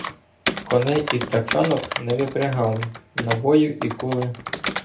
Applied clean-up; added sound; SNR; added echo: none; Computer keyboard; 7 dB; reverberation time 0.3 s.